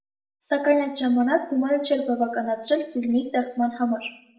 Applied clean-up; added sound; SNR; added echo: none; none; none; reverberation time 0.5 s.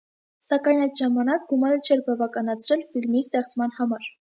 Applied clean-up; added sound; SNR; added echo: none; none; none; none.